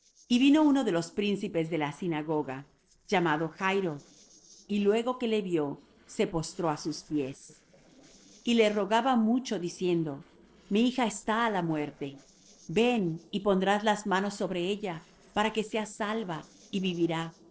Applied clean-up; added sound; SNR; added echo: neural separator model SepFormer DNS4.